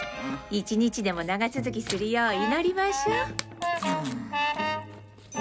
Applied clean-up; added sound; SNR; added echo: none; Tearing; 16 dB; none.